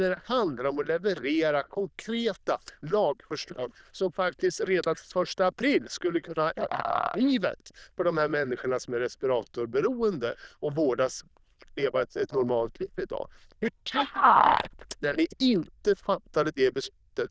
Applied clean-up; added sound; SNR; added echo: neural diffusion model UNIVERSE++.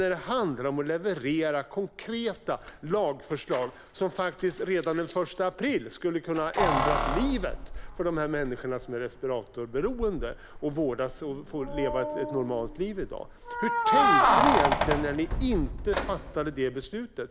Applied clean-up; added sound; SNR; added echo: none; Keys jangling; 1 dB; none.